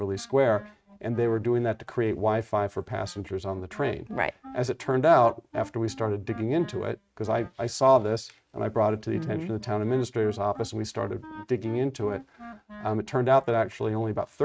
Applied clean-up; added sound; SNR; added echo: neural mask model RNNoise.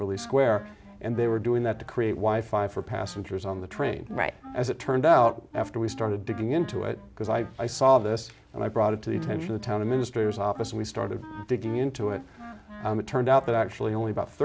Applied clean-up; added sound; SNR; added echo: none; Wind instrument, woodwind instrument; 19 dB; none.